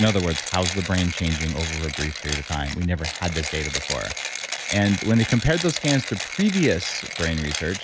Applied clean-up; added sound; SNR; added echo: none; Mechanisms; 7 dB; none.